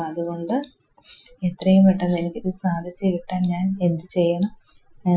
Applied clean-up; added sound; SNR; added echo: classical method Wiener filter.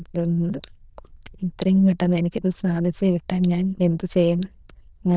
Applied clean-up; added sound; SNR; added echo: neural diffusion model UNIVERSE++.